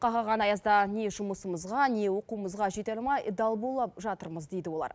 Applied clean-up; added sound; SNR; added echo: none; none; none; none.